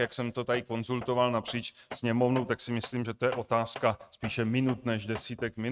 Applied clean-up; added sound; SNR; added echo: neural mask model RNNoise.